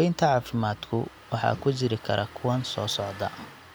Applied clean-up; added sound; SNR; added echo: none; Engine starting; 20 dB; none.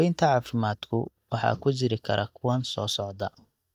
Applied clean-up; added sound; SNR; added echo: neural mask model DeepFilterNet 3.